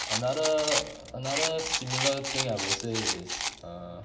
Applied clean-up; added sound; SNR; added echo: none; Rattle; 1 dB; reverberation time 0.8 s.